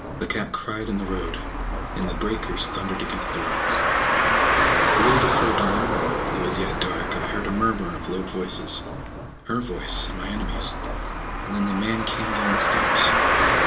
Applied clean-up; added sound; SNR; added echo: none; Car; -5 dB; reverberation time 0.2 s.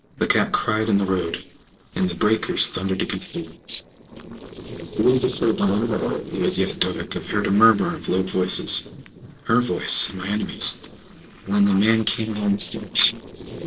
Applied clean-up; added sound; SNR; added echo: neural separator model SepFormer DNS4.